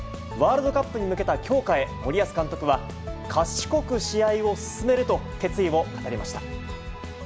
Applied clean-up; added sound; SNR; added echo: none; none; none; none.